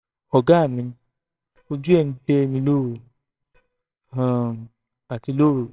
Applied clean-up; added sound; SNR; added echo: neural separator model SepFormer WHAMR!.